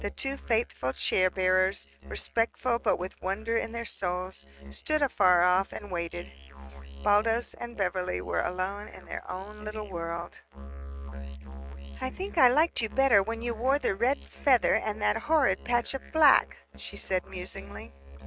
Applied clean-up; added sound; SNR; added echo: neural mask model RNNoise.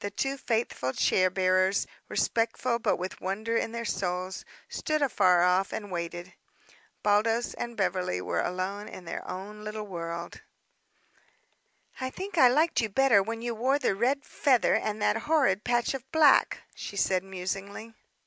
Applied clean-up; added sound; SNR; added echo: none; none; none; none.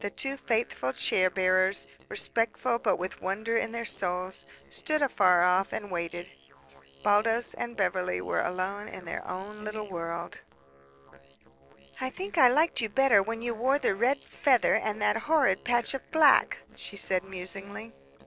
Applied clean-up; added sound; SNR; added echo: neural separator model SepFormer DNS4.